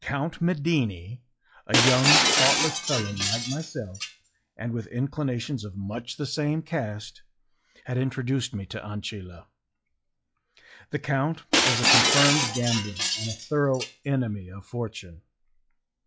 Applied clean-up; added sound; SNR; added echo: classical method log-MMSE.